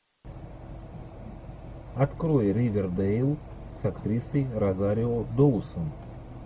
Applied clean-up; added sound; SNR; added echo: none; none; none; none.